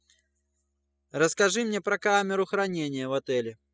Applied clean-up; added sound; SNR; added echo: classical method spectral subtraction.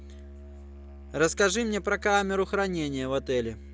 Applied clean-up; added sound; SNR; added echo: none; Musical instrument; 15 dB; none.